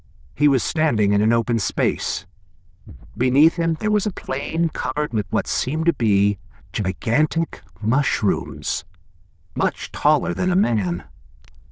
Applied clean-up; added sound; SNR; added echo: neural diffusion model UNIVERSE++.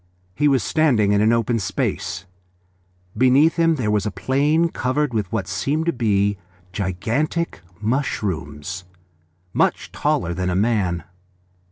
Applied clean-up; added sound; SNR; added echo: none; none; none; none.